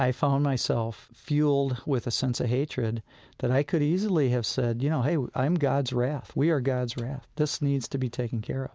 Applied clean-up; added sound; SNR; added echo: none; none; none; none.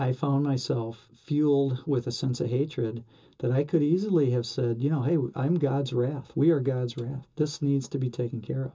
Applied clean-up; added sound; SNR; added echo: none; none; none; reverberation time 0.2 s.